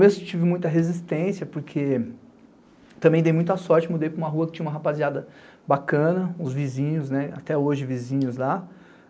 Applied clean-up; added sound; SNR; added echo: none; none; none; none.